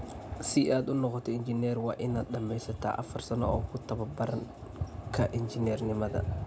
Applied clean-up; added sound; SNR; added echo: none; none; none; none.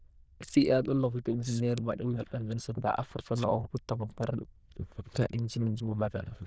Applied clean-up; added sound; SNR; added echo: neural diffusion model UNIVERSE++.